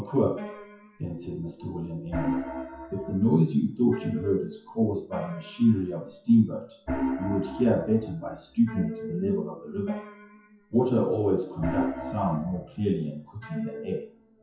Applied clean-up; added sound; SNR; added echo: classical method WPE with log-MMSE.